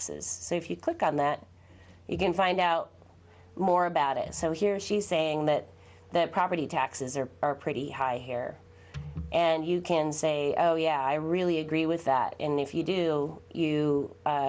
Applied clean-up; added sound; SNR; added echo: none; none; none; none.